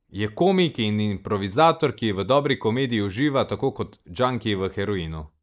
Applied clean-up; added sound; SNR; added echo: neural mask model Resemble Enhance denoiser.